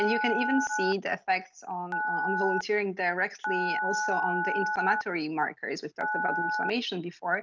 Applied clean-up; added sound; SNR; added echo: none; Telephone; 1 dB; none.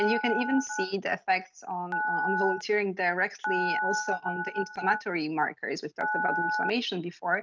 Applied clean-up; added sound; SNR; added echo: neural mask model RNNoise.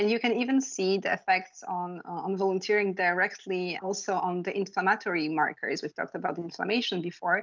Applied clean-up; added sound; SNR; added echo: none; none; none; none.